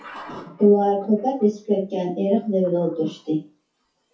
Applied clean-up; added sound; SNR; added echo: classical method WPE with log-MMSE.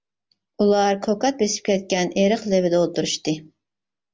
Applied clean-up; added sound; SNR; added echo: none; none; none; none.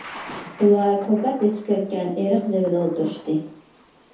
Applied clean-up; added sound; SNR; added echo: none; Thunder / Rain; 19 dB; reverberation time 0.5 s.